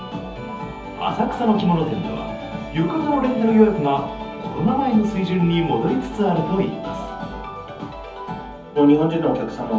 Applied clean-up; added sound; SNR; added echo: none; none; none; reverberation time 0.7 s.